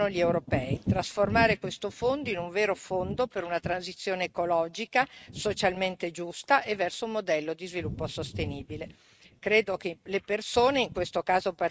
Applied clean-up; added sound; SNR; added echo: neural mask model RNNoise.